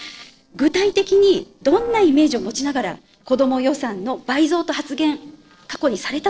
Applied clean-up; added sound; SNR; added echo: neural separator model SepFormer DNS4.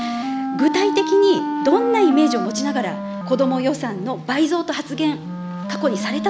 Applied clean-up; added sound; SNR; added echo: none; Wind instrument, woodwind instrument; 5 dB; none.